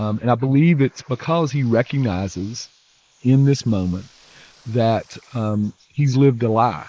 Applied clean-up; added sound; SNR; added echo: neural mask model Resemble Enhance denoiser.